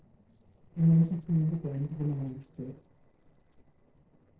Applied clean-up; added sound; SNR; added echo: neural separator model SepFormer DNS4.